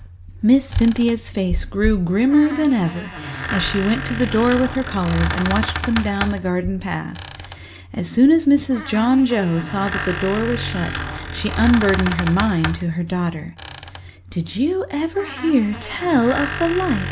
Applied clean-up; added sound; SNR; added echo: none; Squeak; 9 dB; none.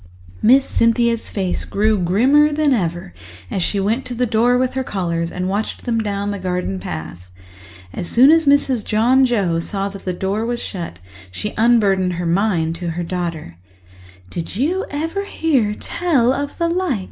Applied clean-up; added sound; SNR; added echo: none; none; none; none.